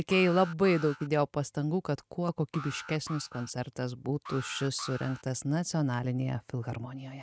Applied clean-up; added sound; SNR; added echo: neural mask model RNNoise.